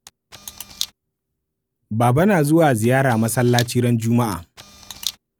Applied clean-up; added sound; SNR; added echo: none; Camera; 14 dB; none.